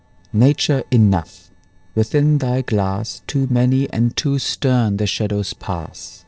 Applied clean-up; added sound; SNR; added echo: neural separator model SepFormer DNS4.